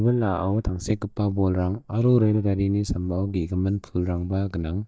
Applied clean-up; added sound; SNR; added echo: neural mask model DeepFilterNet 3.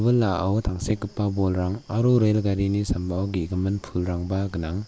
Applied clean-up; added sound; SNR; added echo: none; none; none; none.